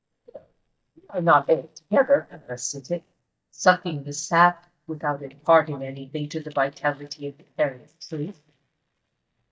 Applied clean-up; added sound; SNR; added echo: neural mask model DeepFilterNet 3.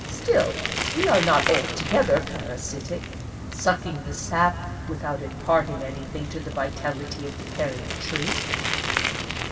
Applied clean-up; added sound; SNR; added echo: none; Bicycle; 4 dB; reverberation time 1.8 s.